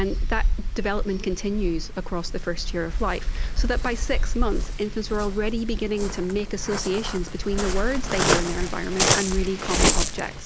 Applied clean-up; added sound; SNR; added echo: none; Waves, surf; -3 dB; none.